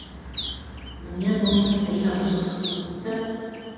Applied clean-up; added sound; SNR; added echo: none; Bird; 11 dB; reverberation time 2.1 s.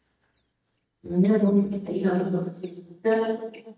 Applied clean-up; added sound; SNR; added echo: neural mask model DeepFilterNet 3.